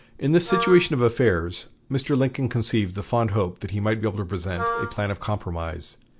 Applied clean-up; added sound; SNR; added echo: none; Wind instrument, woodwind instrument; 7 dB; none.